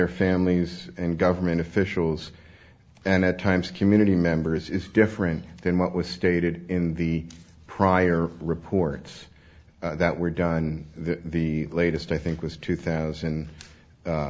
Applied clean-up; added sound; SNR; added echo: none; none; none; none.